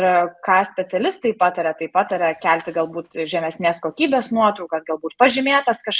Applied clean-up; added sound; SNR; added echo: none; none; none; none.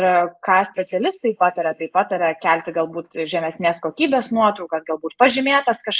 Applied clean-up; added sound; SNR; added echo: neural mask model Resemble Enhance denoiser.